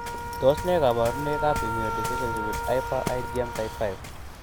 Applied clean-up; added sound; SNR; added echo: none; Wind instrument, woodwind instrument + Waves, surf; 4 dB; none.